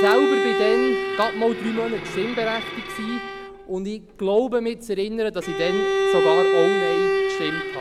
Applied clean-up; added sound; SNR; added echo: none; Bowed string instrument; -1 dB; none.